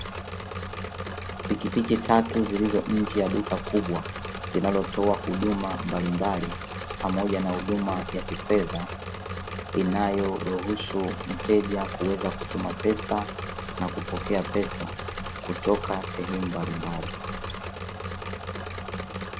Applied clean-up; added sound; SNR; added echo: none; Engine / Mechanisms; 5 dB; none.